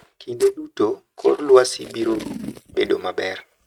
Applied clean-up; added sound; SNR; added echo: neural mask model RNNoise.